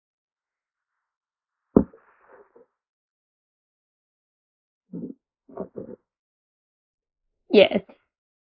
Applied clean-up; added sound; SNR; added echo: neural mask model Resemble Enhance denoiser.